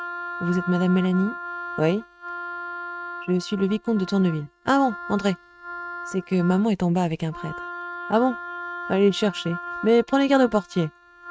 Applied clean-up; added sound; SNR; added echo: neural mask model RNNoise.